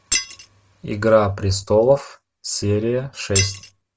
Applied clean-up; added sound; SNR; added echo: none; Shatter; 3 dB; none.